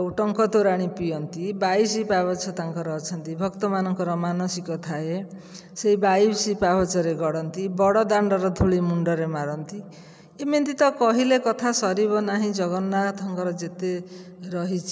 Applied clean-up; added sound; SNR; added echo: none; none; none; none.